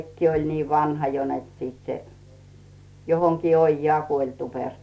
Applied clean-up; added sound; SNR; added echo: none; none; none; none.